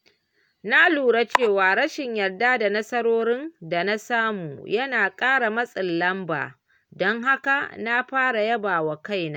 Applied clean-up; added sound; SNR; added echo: none; none; none; none.